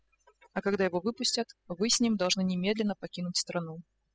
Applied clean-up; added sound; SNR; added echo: classical method spectral subtraction.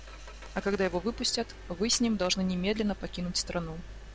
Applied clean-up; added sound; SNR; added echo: none; Engine; 19 dB; none.